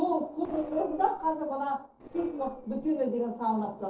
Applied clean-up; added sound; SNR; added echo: neural separator model SepFormer DNS4.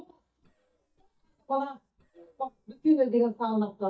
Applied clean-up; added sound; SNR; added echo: neural mask model DeepFilterNet 3.